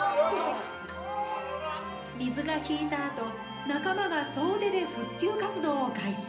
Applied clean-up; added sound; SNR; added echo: none; Bowed string instrument; 18 dB; reverberation time 0.5 s.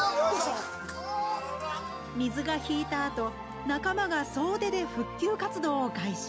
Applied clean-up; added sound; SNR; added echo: none; none; none; none.